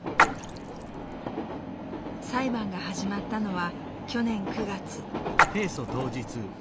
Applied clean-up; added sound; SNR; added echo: none; Splash, splatter; -4 dB; none.